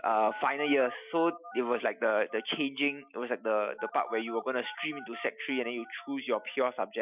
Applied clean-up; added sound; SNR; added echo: classical method Wiener filter.